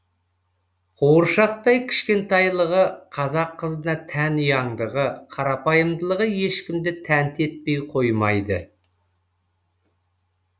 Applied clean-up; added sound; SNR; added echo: none; none; none; none.